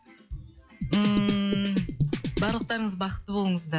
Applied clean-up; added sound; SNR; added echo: classical method log-MMSE.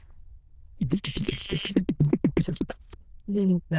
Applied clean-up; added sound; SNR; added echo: neural diffusion model UNIVERSE++.